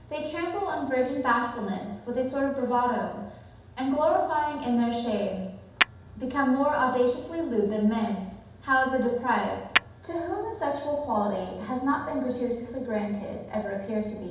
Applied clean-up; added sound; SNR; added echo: none; Tap / Hammer; 6 dB; reverberation time 0.8 s.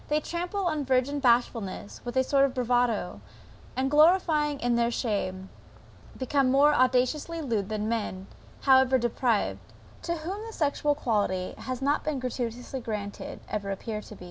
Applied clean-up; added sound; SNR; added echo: none; none; none; none.